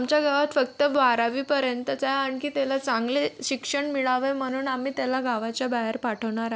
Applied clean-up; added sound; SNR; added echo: none; none; none; none.